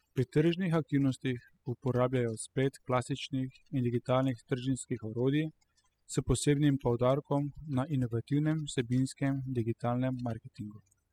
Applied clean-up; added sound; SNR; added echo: classical method spectral subtraction.